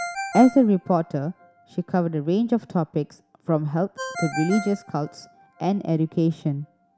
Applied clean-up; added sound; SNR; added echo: none; Ringtone; 14 dB; none.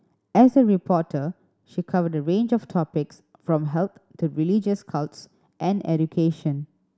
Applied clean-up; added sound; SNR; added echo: none; none; none; none.